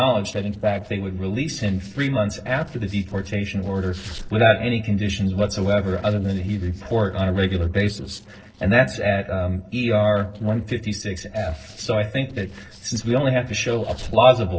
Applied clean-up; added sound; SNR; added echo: neural separator model SepFormer DNS4.